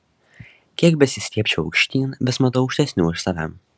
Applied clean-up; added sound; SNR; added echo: none; none; none; none.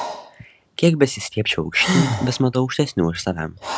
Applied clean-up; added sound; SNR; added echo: none; Breathing; 6 dB; none.